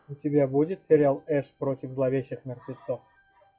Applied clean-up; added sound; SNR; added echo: classical method log-MMSE.